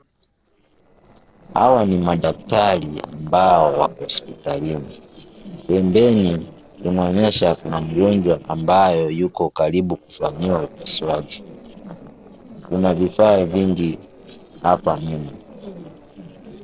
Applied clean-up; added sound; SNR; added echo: neural separator model SepFormer DNS4.